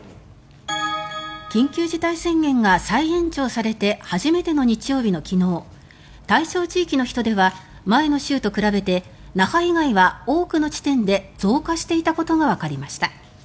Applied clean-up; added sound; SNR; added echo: none; none; none; none.